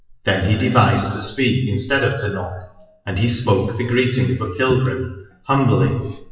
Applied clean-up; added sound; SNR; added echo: classical method WPE with log-MMSE.